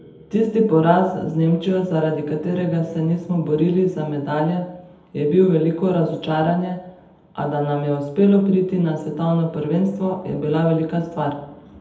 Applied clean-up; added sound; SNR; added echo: none; none; none; reverberation time 0.7 s.